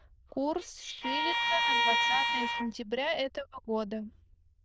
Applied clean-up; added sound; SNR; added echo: neural diffusion model UNIVERSE++.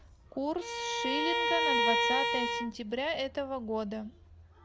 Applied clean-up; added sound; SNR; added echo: none; Bowed string instrument; -5 dB; none.